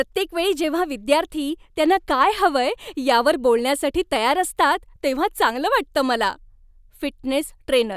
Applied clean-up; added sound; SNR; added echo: none; none; none; none.